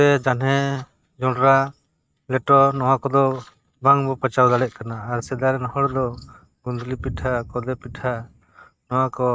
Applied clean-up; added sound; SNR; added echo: neural mask model RNNoise.